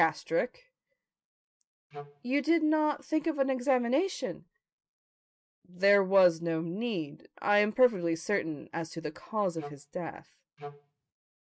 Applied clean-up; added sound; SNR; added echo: neural mask model RNNoise.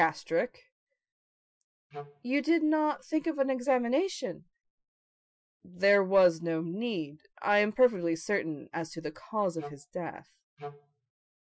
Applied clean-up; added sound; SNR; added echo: classical method Wiener filter.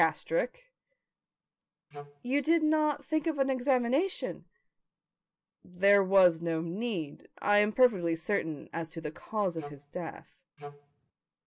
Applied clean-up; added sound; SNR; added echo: none; Wind instrument, woodwind instrument; 14 dB; none.